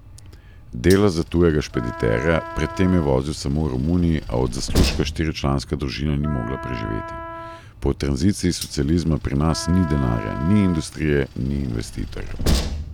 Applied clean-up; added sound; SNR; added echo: none; Train + Wind instrument, woodwind instrument; 8 dB; none.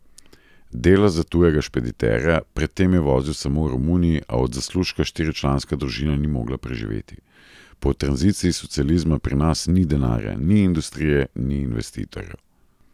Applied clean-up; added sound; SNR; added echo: none; none; none; none.